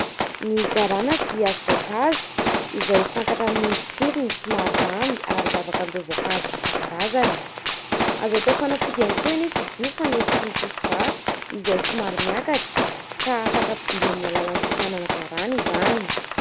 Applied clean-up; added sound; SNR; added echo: none; Gunshot, gunfire; -2 dB; none.